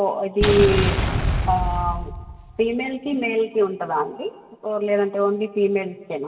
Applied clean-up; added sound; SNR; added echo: none; Explosion; 1 dB; reverberation time 2.3 s.